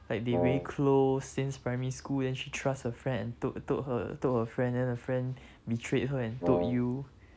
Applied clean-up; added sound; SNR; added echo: none; Wind instrument, woodwind instrument; 2 dB; none.